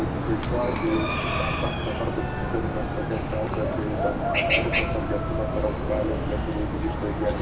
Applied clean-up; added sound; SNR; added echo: none; Chicken, rooster; -5 dB; reverberation time 1.0 s.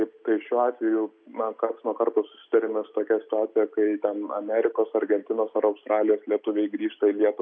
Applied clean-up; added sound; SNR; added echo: none; none; none; none.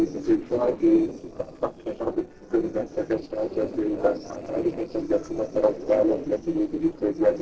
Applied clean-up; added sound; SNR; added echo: neural separator model SepFormer DNS4.